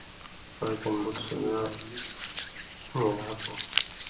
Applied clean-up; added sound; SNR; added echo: none; Hands; 2 dB; reverberation time 0.7 s.